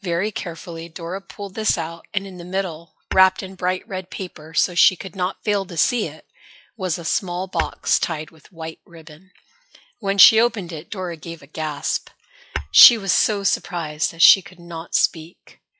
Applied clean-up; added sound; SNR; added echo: classical method log-MMSE.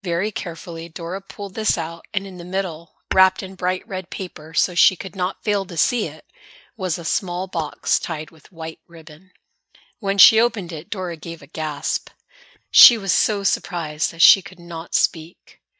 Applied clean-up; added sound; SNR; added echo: neural mask model DeepFilterNet 3.